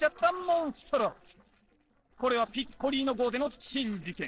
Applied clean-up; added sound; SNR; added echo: neural separator model SepFormer DNS4.